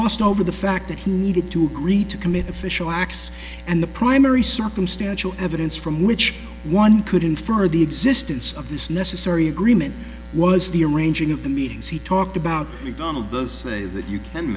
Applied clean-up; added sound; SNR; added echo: none; none; none; none.